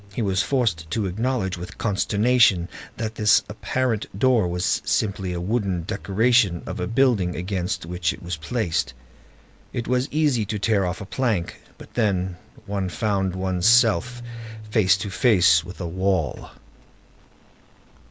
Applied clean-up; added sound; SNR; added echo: none; Engine starting / Car; 18 dB; none.